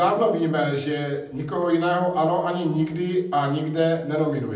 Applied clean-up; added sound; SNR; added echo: none; none; none; reverberation time 0.6 s.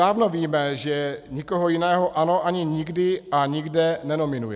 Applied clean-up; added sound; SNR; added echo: none; none; none; none.